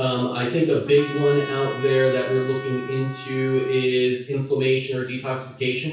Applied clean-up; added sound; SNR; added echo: none; Trumpet; 15 dB; reverberation time 0.6 s.